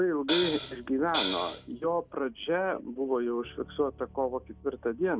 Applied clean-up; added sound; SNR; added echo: none; Hi-hat; -2 dB; none.